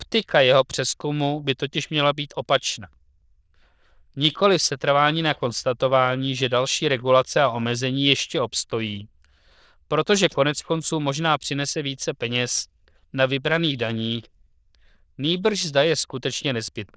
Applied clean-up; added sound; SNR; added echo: neural diffusion model UNIVERSE++.